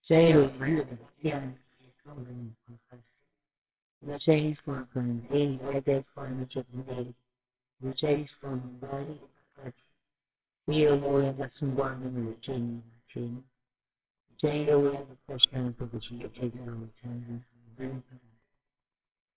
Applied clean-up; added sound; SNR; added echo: neural separator model SepFormer WHAMR!.